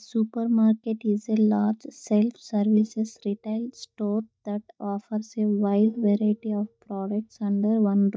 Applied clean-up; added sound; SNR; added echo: neural mask model DeepFilterNet 3.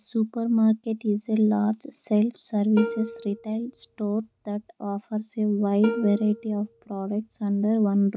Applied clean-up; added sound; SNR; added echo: none; Plucked string instrument; 12 dB; none.